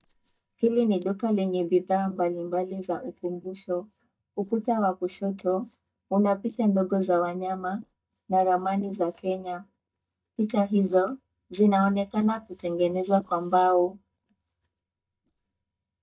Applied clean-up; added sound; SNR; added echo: neural mask model DeepFilterNet 3.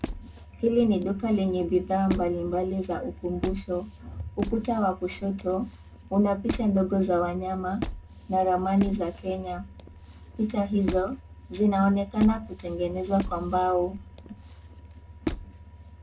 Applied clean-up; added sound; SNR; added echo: none; Squeak; 12 dB; reverberation time 0.2 s.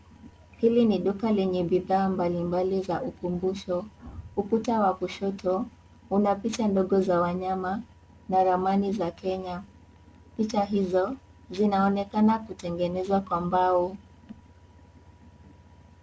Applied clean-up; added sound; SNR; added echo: none; none; none; none.